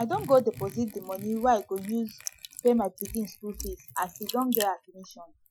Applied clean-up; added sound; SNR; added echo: classical method Wiener filter.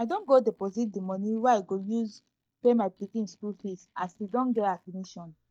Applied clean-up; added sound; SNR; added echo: neural mask model DeepFilterNet 3.